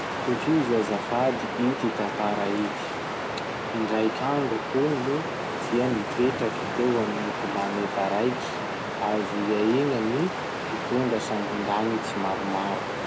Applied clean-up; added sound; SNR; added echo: none; Waves, surf + Wind; 3 dB; none.